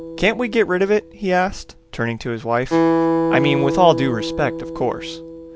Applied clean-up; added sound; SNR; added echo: none; Acoustic guitar; 3 dB; none.